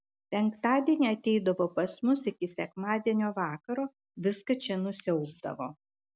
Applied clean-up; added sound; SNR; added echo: none; none; none; none.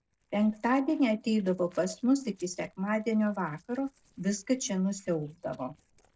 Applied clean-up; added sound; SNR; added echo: neural separator model SepFormer DNS4.